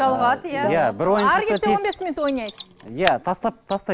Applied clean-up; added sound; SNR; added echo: none; Mechanisms; 17 dB; none.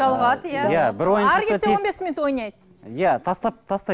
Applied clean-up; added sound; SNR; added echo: none; none; none; none.